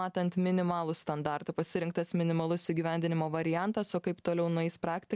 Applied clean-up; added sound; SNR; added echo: none; none; none; none.